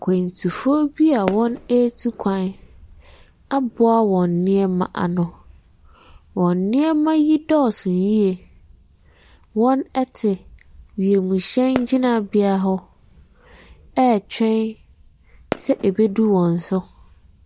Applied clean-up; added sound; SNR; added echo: none; Fireworks; 14 dB; none.